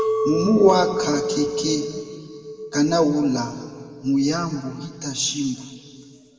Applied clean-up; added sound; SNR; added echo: none; Chink, clink; 6 dB; reverberation time 1.9 s.